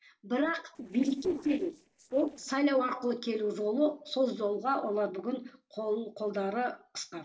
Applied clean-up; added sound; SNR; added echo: neural separator model SepFormer DNS4.